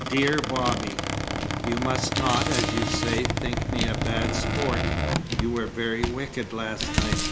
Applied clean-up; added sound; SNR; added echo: none; Squeak + Car; -2 dB; none.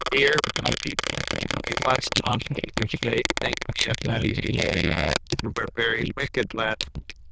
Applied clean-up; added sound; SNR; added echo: neural diffusion model UNIVERSE++.